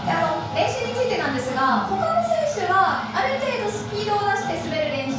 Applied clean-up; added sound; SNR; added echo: none; none; none; reverberation time 0.5 s.